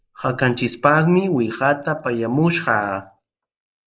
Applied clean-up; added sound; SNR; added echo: neural mask model Resemble Enhance denoiser.